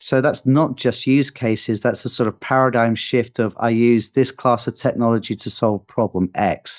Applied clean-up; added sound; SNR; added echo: neural mask model DeepFilterNet 3.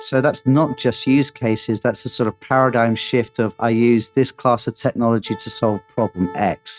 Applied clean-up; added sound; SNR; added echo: neural mask model RNNoise.